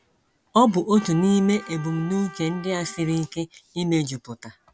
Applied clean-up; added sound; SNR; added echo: none; Trumpet; 20 dB; none.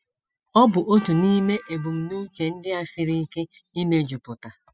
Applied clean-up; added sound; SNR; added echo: classical method spectral subtraction.